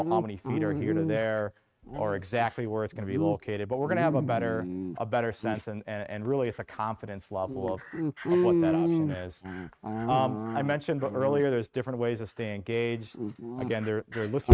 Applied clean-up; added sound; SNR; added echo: neural mask model RNNoise.